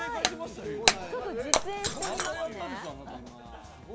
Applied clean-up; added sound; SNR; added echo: none; Shatter; -3 dB; none.